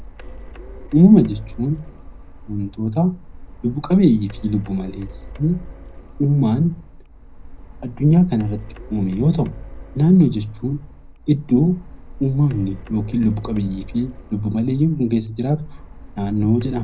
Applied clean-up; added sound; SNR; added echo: none; Printer; 16 dB; reverberation time 0.3 s.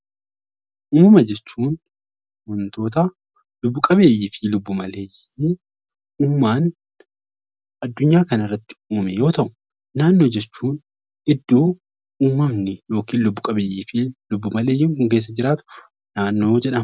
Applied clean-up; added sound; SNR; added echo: none; none; none; none.